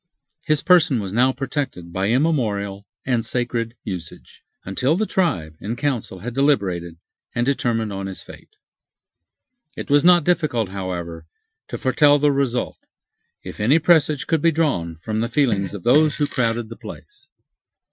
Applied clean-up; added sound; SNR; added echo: classical method Wiener filter.